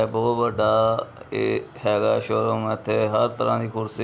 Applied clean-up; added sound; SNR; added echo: none; none; none; none.